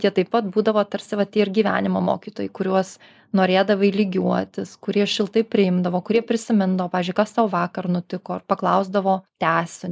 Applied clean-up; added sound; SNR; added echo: neural mask model Resemble Enhance denoiser.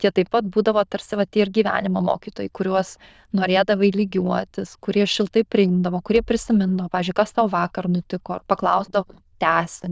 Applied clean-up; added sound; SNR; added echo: neural diffusion model UNIVERSE++.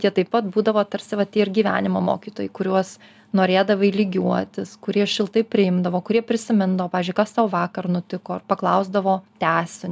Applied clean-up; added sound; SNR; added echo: none; none; none; none.